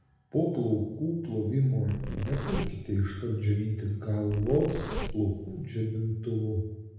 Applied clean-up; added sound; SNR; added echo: none; Zipper (clothing); 7 dB; reverberation time 0.9 s.